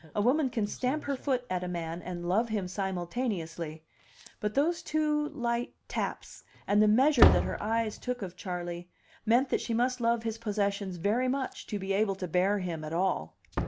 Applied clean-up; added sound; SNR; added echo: none; Slam; 8 dB; none.